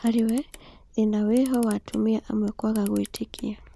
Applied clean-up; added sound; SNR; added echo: none; Camera; 18 dB; none.